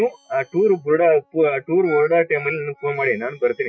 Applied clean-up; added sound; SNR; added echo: classical method Wiener filter.